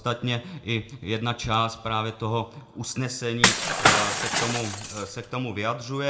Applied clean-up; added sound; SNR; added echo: none; Shatter / Crushing; -5 dB; reverberation time 0.4 s.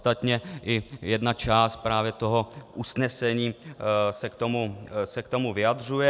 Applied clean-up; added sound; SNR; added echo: none; none; none; none.